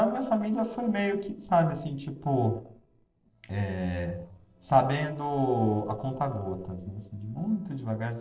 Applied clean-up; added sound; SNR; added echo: neural separator model SepFormer DNS4.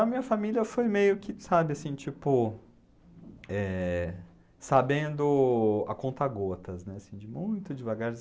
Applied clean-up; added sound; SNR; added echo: none; none; none; none.